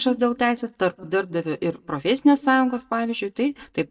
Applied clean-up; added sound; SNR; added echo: neural mask model DeepFilterNet 3.